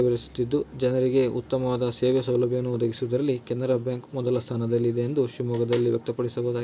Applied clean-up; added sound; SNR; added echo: none; none; none; none.